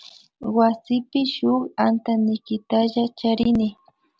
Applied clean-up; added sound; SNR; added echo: none; none; none; none.